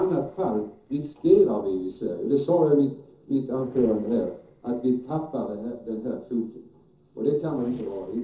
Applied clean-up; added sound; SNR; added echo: neural separator model SepFormer DNS4.